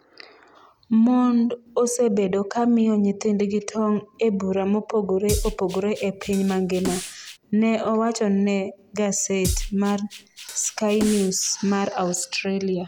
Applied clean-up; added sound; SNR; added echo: none; Drum kit; 9 dB; none.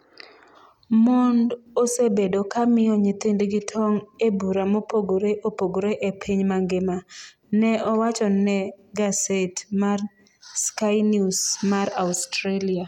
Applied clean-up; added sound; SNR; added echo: none; none; none; none.